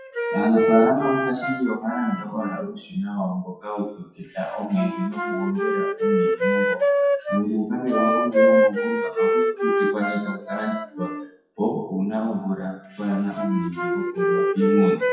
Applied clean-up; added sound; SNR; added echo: classical method WPE with log-MMSE.